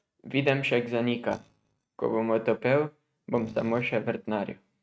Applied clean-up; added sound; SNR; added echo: neural mask model RNNoise.